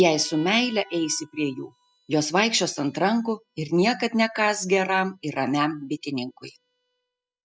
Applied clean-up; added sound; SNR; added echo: classical method spectral subtraction.